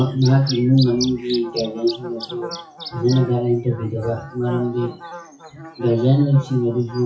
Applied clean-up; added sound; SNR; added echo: classical method WPE with log-MMSE.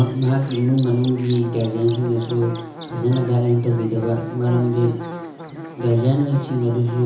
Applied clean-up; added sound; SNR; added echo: none; Buzz / Bird; 13 dB; reverberation time 0.7 s.